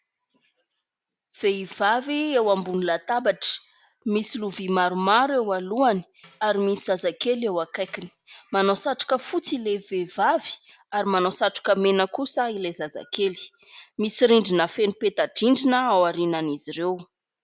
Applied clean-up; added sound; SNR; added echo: none; Tambourine; 18 dB; none.